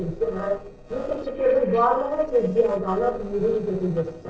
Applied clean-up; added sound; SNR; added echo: neural separator model SepFormer DNS4.